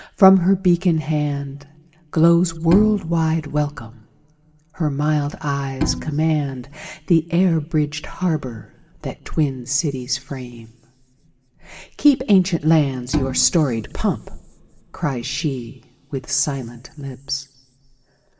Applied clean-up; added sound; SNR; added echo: none; Bowed string instrument; 8 dB; reverberation time 1.0 s.